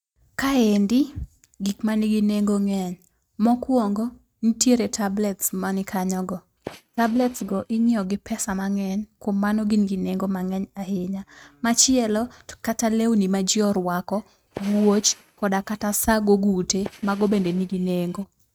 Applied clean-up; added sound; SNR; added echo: neural mask model RNNoise.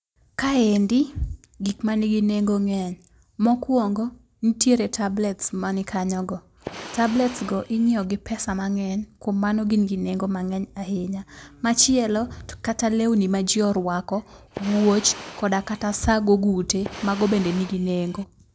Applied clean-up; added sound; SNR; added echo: none; Fire; 15 dB; none.